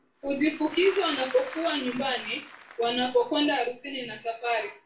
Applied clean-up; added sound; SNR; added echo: none; Applause / Crowd; 15 dB; reverberation time 0.3 s.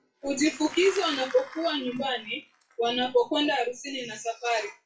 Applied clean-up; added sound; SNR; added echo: classical method WPE with log-MMSE.